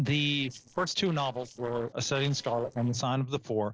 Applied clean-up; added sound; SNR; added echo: neural separator model SepFormer DNS4.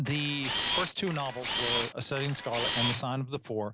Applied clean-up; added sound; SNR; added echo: none; Camera; -2 dB; none.